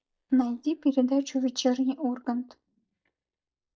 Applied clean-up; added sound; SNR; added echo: neural mask model DeepFilterNet 3.